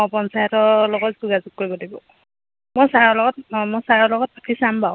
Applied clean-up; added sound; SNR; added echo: none; none; none; none.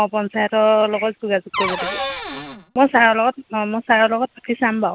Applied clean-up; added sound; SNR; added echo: none; Cupboard open or close / Door; 5 dB; none.